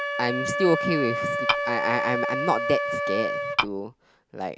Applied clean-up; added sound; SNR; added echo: none; Tap / Glass + Wind instrument, woodwind instrument; 0 dB; none.